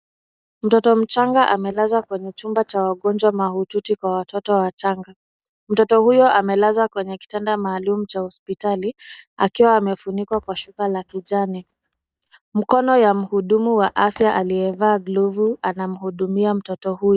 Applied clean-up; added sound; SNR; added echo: neural mask model DeepFilterNet 3.